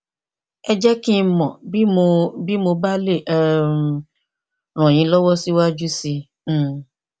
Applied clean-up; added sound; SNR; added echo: none; none; none; none.